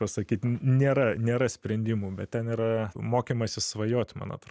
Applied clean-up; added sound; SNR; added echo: none; none; none; none.